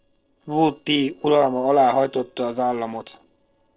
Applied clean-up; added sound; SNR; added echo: neural separator model SepFormer DNS4.